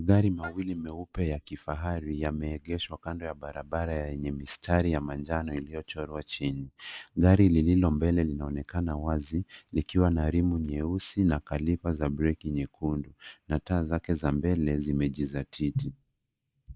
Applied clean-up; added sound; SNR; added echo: neural mask model Resemble Enhance denoiser.